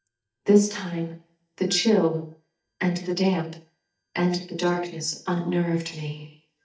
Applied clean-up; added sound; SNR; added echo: neural mask model DeepFilterNet 3.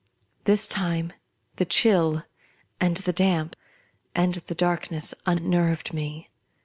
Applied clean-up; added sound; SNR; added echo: none; none; none; none.